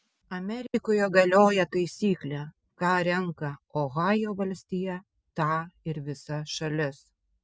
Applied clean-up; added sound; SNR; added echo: none; none; none; none.